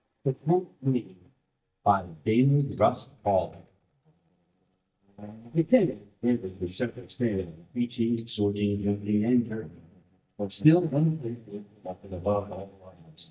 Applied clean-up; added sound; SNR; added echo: neural mask model DeepFilterNet 3.